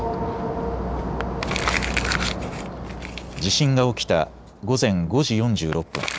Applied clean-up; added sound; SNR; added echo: none; Crumpling, crinkling; 9 dB; none.